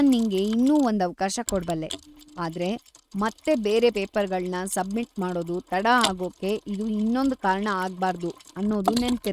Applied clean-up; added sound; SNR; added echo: neural mask model RNNoise.